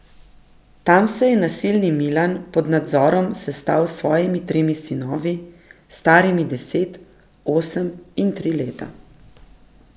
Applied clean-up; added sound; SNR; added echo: none; none; none; none.